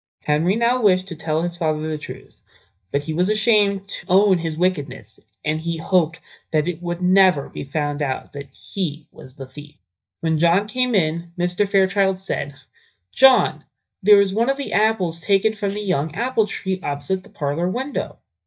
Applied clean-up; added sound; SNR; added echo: neural mask model DeepFilterNet 3.